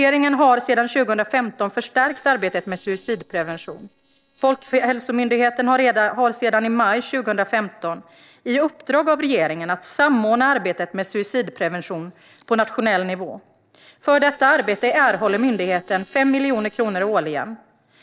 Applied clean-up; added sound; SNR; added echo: neural separator model SepFormer DNS4.